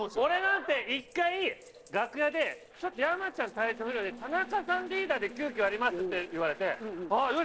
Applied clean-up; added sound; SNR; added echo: neural separator model SepFormer DNS4.